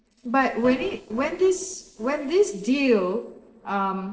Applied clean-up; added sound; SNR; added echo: neural separator model SepFormer DNS4.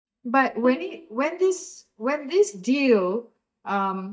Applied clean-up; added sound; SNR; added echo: neural mask model DeepFilterNet 3.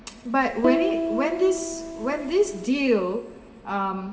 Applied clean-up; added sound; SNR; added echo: none; Piano; 3 dB; reverberation time 2.2 s.